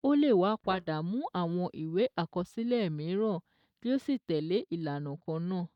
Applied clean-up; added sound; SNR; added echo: neural mask model DeepFilterNet 3.